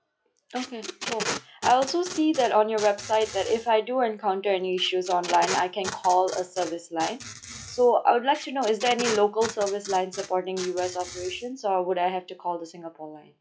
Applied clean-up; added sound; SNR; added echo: classical method log-MMSE.